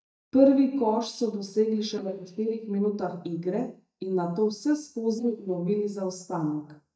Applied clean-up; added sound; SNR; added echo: neural mask model DeepFilterNet 3.